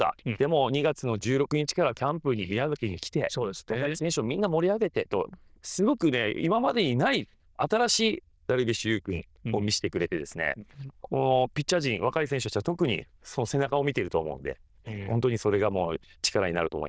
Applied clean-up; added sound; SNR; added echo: neural diffusion model UNIVERSE++.